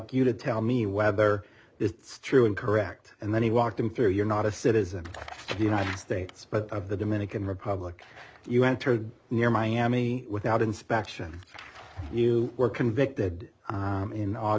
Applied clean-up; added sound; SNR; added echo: none; none; none; none.